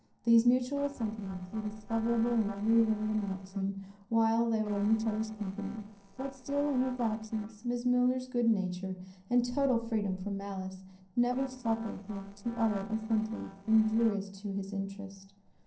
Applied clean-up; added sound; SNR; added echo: neural separator model SepFormer DNS4.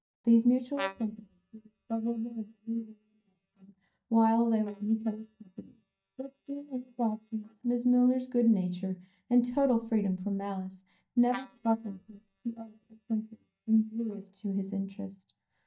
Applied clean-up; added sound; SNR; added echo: neural mask model DeepFilterNet 3.